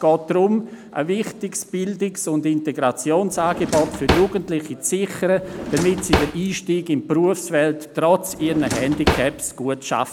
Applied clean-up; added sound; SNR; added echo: none; Drawer open or close; 4 dB; none.